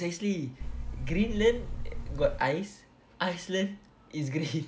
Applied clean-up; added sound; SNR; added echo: none; Buzz; 3 dB; none.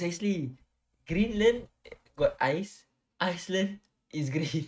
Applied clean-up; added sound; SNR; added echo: neural mask model RNNoise.